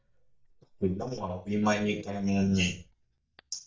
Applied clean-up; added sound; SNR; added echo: neural mask model DeepFilterNet 3.